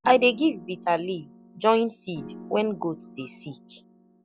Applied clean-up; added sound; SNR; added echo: none; Piano; 18 dB; none.